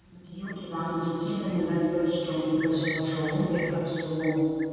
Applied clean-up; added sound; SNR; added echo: none; Cricket; 16 dB; reverberation time 2.1 s.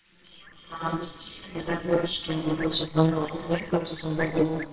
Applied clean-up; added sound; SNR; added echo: neural separator model SepFormer WHAMR!.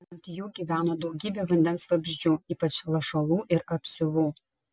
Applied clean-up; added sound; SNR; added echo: none; none; none; none.